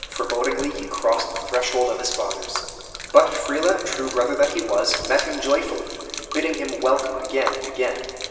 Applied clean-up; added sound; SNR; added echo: none; Gurgling / Liquid; 11 dB; reverberation time 2.6 s.